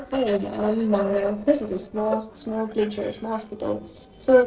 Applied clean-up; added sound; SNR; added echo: neural separator model SepFormer DNS4.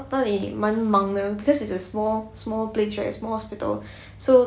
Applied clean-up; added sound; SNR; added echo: none; none; none; none.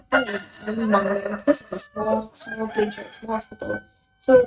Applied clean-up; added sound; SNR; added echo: neural mask model RNNoise.